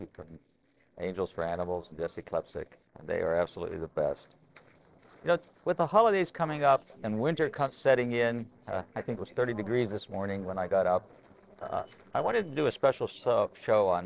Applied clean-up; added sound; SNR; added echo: neural separator model SepFormer DNS4.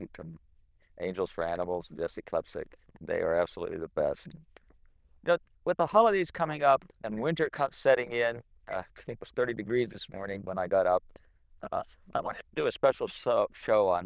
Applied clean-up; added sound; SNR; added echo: neural diffusion model UNIVERSE++.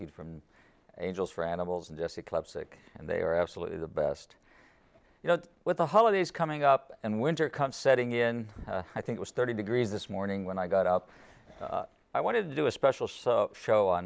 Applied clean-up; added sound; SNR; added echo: none; none; none; none.